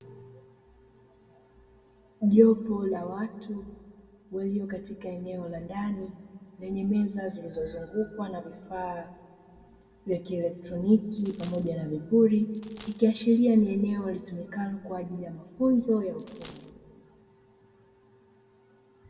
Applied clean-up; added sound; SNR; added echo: none; Coin (dropping); 10 dB; reverberation time 1.3 s.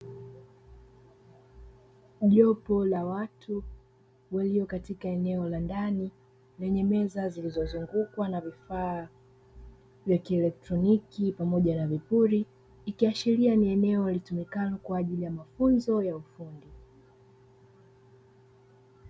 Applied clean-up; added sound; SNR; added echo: none; none; none; none.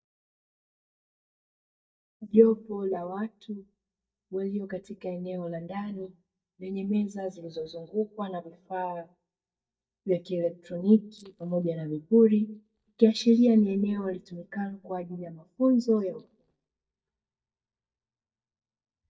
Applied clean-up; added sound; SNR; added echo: neural mask model DeepFilterNet 3.